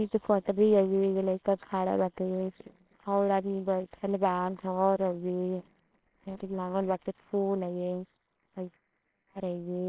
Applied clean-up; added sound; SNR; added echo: neural separator model SepFormer WHAMR!.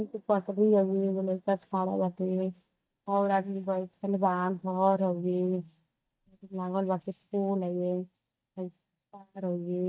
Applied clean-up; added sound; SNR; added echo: neural mask model DeepFilterNet 3.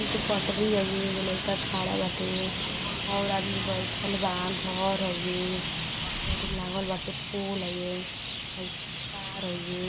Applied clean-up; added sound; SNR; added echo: none; Traffic noise, roadway noise; 1 dB; reverberation time 1.1 s.